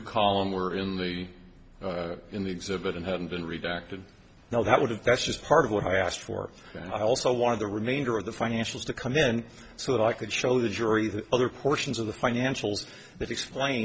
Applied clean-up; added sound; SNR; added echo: none; none; none; none.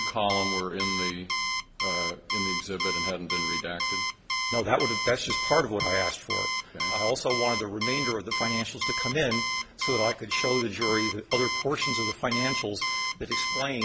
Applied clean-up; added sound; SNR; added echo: none; Alarm; 0 dB; none.